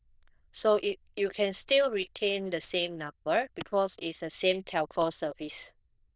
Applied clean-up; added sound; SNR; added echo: neural diffusion model UNIVERSE++.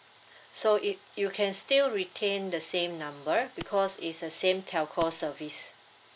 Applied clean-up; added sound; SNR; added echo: none; Clapping; 14 dB; none.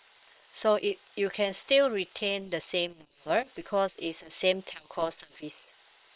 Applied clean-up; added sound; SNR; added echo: neural separator model SepFormer WHAM!.